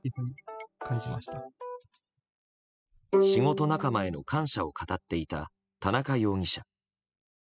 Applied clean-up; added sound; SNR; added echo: classical method spectral subtraction.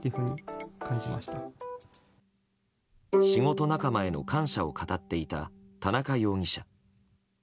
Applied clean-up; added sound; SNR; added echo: none; Bowed string instrument; 4 dB; none.